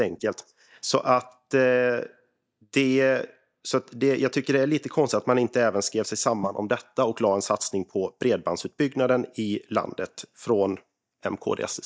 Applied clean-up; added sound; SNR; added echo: neural mask model DeepFilterNet 3.